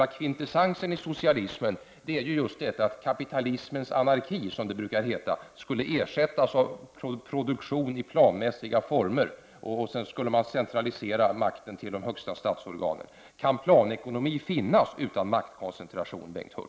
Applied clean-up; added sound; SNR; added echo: none; none; none; none.